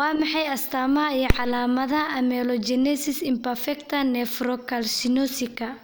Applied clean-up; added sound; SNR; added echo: none; Fireworks; 10 dB; none.